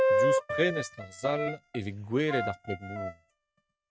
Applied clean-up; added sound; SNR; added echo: neural mask model RNNoise.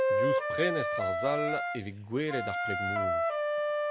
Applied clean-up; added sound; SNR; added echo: none; Wind instrument, woodwind instrument; -5 dB; none.